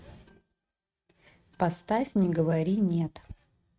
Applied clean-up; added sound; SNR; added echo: neural mask model RNNoise.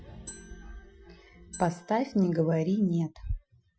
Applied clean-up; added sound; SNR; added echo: classical method Wiener filter.